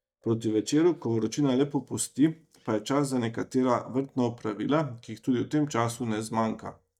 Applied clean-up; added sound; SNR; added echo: neural mask model DeepFilterNet 3.